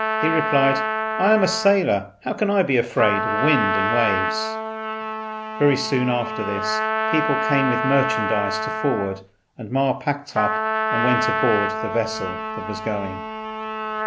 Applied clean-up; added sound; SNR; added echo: none; Trumpet; 1 dB; none.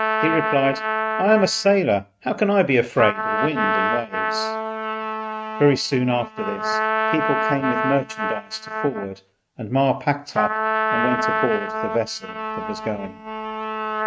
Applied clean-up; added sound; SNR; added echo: neural mask model RNNoise.